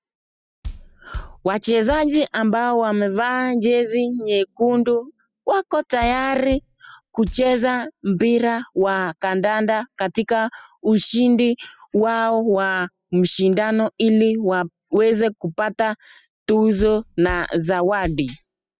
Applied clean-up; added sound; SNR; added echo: classical method spectral subtraction.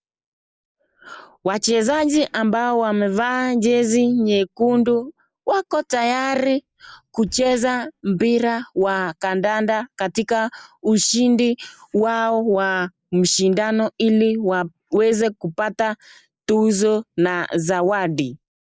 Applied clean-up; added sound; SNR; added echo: neural mask model Resemble Enhance denoiser.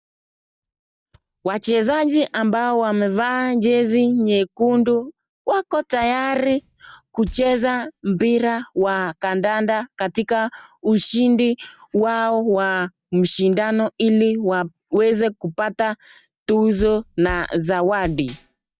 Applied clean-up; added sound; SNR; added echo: neural mask model DeepFilterNet 3.